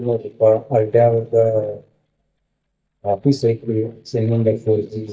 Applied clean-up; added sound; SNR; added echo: neural mask model DeepFilterNet 3.